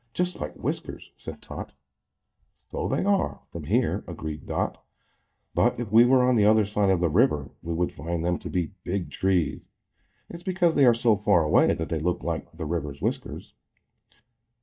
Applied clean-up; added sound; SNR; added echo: neural mask model DeepFilterNet 3.